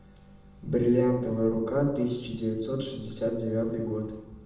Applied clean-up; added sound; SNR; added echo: none; none; none; reverberation time 0.8 s.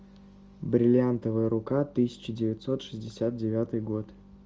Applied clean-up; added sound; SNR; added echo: none; none; none; none.